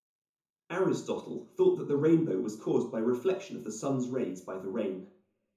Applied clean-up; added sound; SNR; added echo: none; none; none; reverberation time 0.5 s.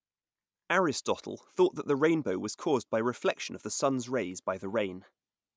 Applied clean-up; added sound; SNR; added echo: none; none; none; none.